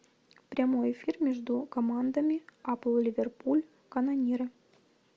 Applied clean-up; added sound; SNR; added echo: none; none; none; none.